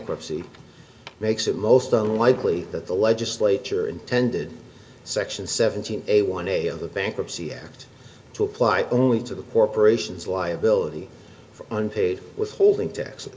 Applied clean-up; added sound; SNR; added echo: none; Fireworks; 18 dB; reverberation time 1.7 s.